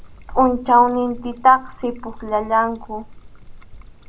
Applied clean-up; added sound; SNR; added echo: none; Trickle, dribble; 15 dB; none.